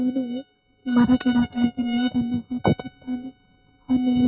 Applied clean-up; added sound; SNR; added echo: neural mask model RNNoise.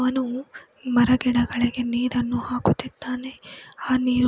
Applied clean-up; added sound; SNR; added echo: none; none; none; none.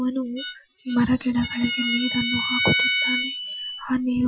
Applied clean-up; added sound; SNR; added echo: classical method Wiener filter.